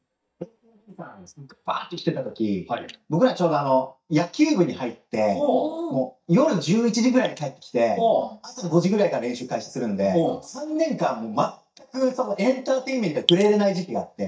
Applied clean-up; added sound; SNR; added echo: neural mask model DeepFilterNet 3.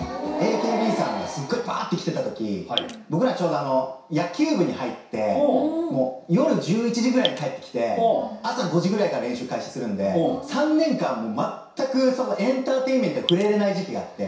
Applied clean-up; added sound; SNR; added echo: none; Drip; 8 dB; reverberation time 0.6 s.